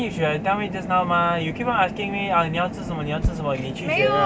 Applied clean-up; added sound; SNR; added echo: none; Purr; 13 dB; none.